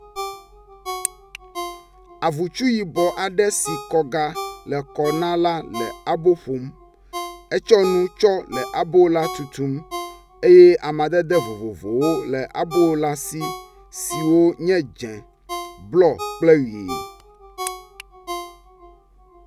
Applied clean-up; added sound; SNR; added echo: none; Ringtone; 14 dB; none.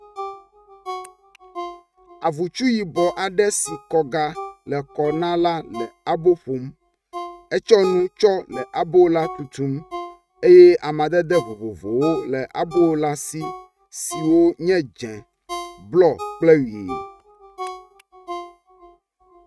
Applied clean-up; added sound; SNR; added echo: neural mask model RNNoise.